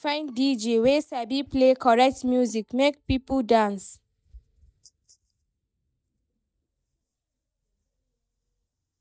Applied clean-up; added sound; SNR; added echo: neural mask model DeepFilterNet 3.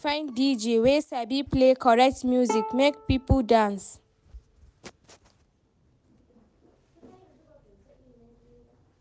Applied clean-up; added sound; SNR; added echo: none; Bowed string instrument; 12 dB; none.